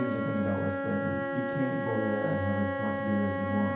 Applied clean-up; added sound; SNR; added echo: none; Wind instrument, woodwind instrument; 1 dB; reverberation time 0.7 s.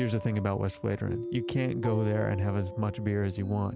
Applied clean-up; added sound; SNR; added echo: none; none; none; none.